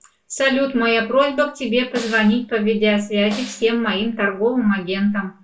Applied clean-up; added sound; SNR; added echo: none; Snare drum; 17 dB; reverberation time 0.3 s.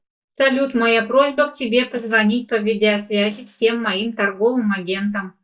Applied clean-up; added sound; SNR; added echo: neural mask model DeepFilterNet 3.